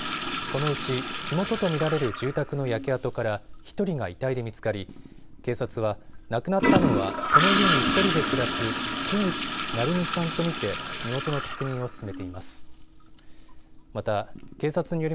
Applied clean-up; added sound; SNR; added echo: none; Toilet flush / Gurgling; 0 dB; none.